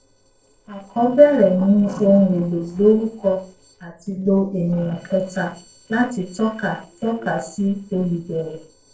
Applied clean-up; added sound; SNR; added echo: neural separator model SepFormer DNS4.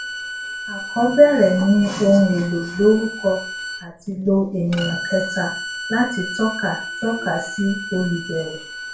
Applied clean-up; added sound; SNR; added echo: none; Bowed string instrument; 10 dB; reverberation time 0.4 s.